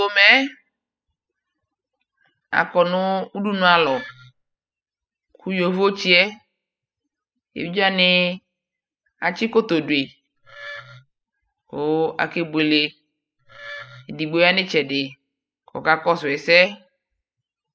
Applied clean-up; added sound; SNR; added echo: classical method spectral subtraction.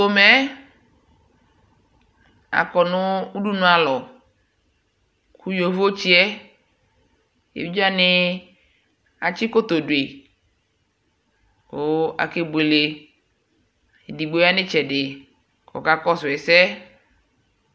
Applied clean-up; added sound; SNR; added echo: none; none; none; none.